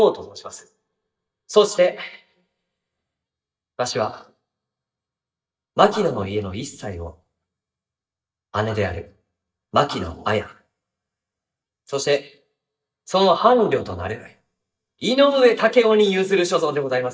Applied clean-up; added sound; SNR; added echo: neural mask model DeepFilterNet 3.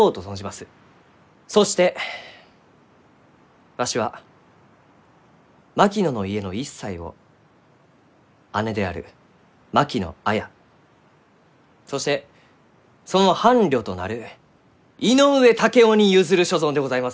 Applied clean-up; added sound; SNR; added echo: none; none; none; none.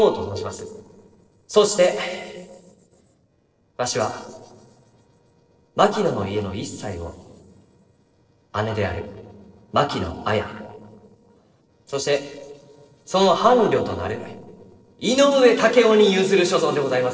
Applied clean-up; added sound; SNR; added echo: neural separator model SepFormer DNS4.